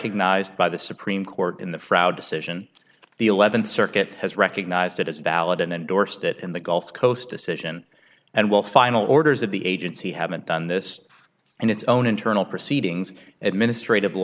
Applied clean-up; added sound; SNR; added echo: none; none; none; none.